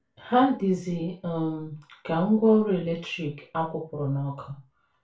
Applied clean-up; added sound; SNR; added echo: none; none; none; reverberation time 0.3 s.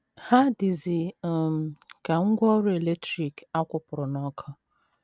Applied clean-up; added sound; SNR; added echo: none; none; none; none.